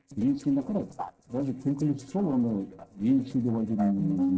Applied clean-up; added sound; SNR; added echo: neural separator model SepFormer DNS4.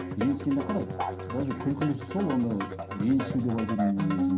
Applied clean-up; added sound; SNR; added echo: none; Musical instrument; 5 dB; reverberation time 0.3 s.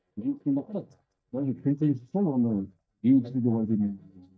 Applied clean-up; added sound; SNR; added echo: neural mask model DeepFilterNet 3.